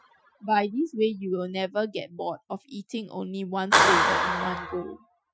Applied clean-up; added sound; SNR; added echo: classical method Wiener filter.